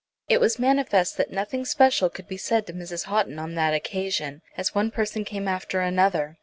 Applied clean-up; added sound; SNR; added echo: none; none; none; none.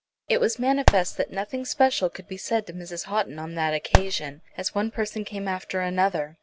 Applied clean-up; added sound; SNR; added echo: none; Fireworks; -1 dB; none.